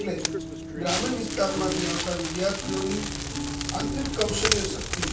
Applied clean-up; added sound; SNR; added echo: none; Crackle; 0 dB; reverberation time 0.3 s.